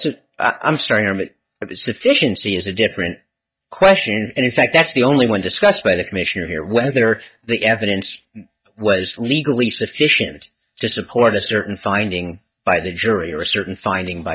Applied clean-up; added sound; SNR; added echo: neural mask model DeepFilterNet 3.